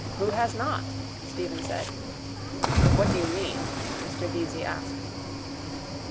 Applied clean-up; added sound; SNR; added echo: none; Cricket / Waves, surf; -4 dB; none.